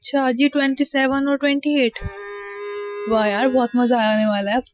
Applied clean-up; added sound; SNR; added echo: classical method Wiener filter.